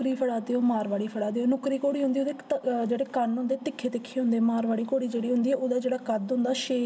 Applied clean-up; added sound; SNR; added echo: none; none; none; none.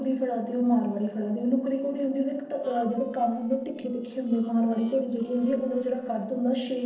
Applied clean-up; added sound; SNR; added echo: neural separator model SepFormer DNS4.